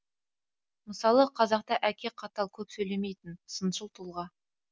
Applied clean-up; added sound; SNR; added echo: none; none; none; none.